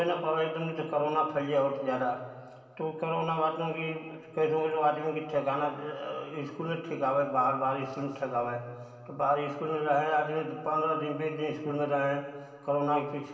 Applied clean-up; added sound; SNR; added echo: none; none; none; reverberation time 2.3 s.